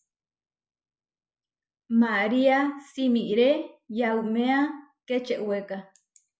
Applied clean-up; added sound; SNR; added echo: none; none; none; none.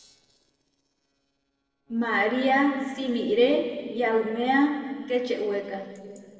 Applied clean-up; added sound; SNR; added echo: neural separator model SepFormer DNS4.